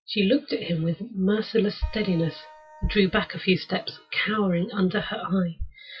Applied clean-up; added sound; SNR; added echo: classical method WPE with log-MMSE.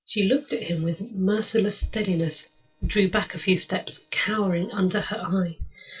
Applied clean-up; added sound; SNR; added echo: neural separator model SepFormer DNS4.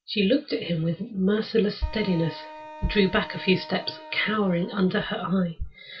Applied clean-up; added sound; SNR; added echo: none; Wind instrument, woodwind instrument; 17 dB; reverberation time 0.2 s.